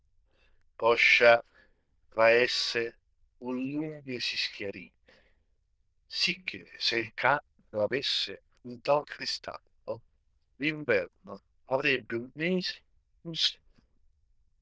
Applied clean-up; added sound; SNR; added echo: neural diffusion model UNIVERSE++.